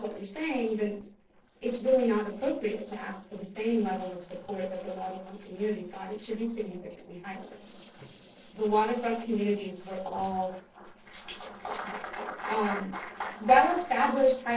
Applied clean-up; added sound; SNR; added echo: neural separator model SepFormer DNS4.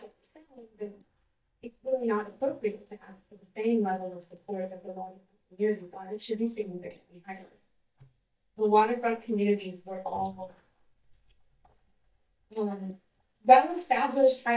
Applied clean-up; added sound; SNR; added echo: neural mask model DeepFilterNet 3.